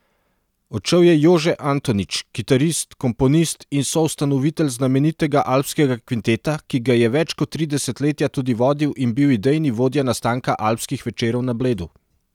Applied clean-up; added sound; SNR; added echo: none; none; none; none.